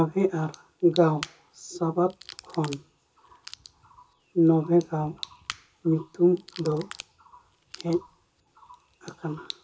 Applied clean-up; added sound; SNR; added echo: none; Crack / Crackle; 19 dB; reverberation time 0.2 s.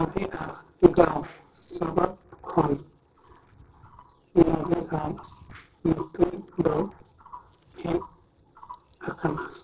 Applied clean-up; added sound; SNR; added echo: neural separator model SepFormer DNS4.